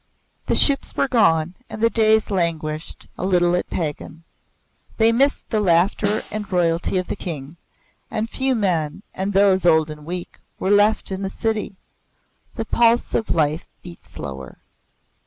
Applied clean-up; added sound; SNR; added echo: none; Snare drum; 13 dB; none.